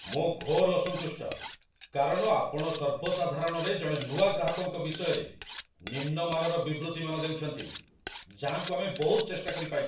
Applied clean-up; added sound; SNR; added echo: none; Cutlery, silverware; 15 dB; reverberation time 0.4 s.